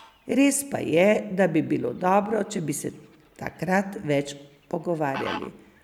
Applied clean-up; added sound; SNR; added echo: none; Fowl; 20 dB; none.